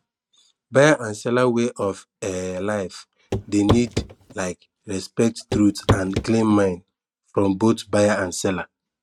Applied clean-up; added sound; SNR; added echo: neural mask model RNNoise.